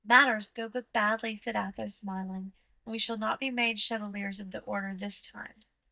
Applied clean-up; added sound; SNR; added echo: neural mask model DeepFilterNet 3.